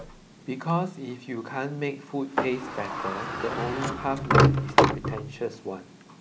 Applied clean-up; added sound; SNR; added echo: none; Sliding door; -5 dB; none.